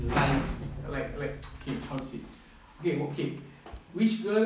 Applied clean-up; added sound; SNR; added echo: none; Boom; 11 dB; none.